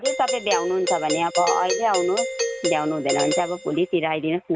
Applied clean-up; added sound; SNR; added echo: none; Doorbell; 4 dB; none.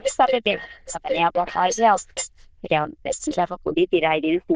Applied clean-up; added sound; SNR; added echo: neural diffusion model UNIVERSE++.